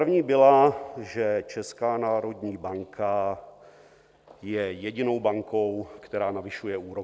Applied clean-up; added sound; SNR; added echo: none; none; none; none.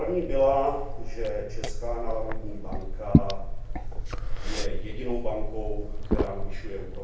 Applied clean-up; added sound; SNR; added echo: none; Liquid; -4 dB; reverberation time 0.7 s.